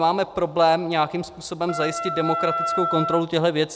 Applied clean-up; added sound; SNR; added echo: none; Wind instrument, woodwind instrument; 4 dB; none.